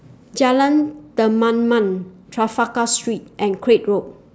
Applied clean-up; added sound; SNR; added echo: none; none; none; none.